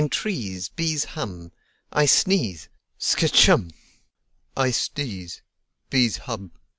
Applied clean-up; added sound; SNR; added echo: none; none; none; none.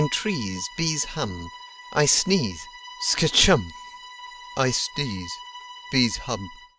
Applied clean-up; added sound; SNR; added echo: none; Bowed string instrument; 15 dB; none.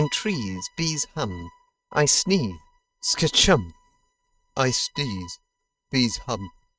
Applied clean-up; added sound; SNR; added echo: neural mask model RNNoise.